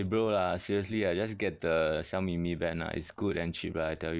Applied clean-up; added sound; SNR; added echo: none; none; none; none.